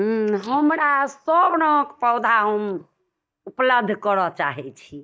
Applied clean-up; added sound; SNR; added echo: neural mask model DeepFilterNet 3.